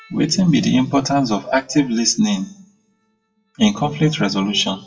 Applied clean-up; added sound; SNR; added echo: classical method WPE with log-MMSE.